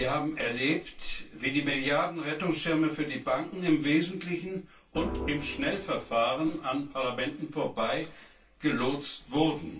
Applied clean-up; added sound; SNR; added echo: none; Organ; 10 dB; reverberation time 0.2 s.